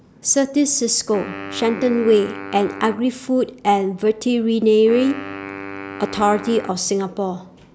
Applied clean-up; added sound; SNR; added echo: none; Wind instrument, woodwind instrument; 15 dB; none.